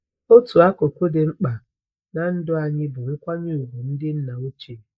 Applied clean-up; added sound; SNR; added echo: neural mask model Resemble Enhance denoiser.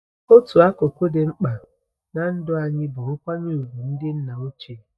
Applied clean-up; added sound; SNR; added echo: neural mask model DeepFilterNet 3.